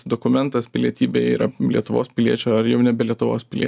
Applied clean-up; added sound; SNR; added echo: none; none; none; none.